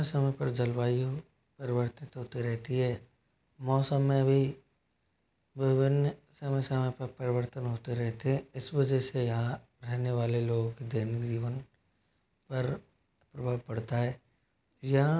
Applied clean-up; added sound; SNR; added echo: none; none; none; none.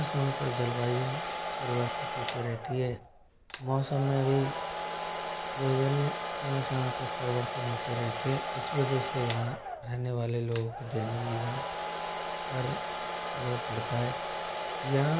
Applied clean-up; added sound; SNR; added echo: none; Domestic sounds, home sounds; 3 dB; none.